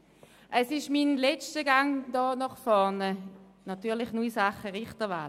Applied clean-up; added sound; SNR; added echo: none; none; none; none.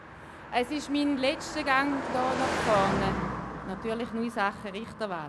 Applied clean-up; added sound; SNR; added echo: none; Car passing by; 4 dB; none.